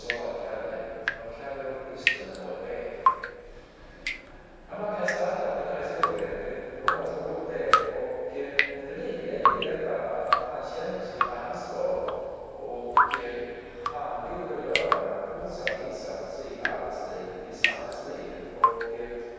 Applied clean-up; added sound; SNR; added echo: none; Drip; -1 dB; reverberation time 2.2 s.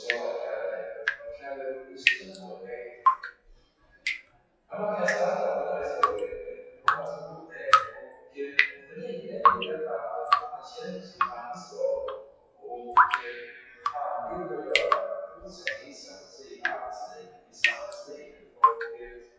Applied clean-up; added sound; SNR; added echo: classical method WPE with log-MMSE.